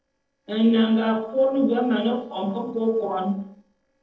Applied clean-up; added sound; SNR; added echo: neural separator model SepFormer DNS4.